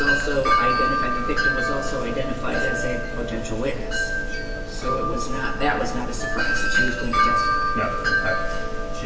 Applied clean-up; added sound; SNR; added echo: none; Wind chime; 0 dB; reverberation time 1.1 s.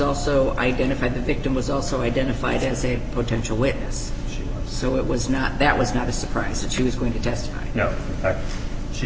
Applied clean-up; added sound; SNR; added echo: none; none; none; none.